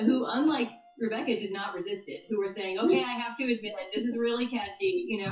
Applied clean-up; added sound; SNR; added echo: classical method WPE with log-MMSE.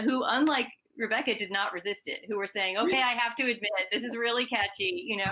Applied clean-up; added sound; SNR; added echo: none; none; none; none.